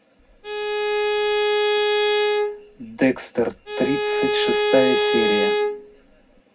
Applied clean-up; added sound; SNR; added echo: none; Bowed string instrument; -5 dB; reverberation time 0.3 s.